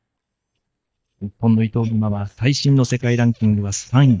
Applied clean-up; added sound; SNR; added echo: neural mask model DeepFilterNet 3.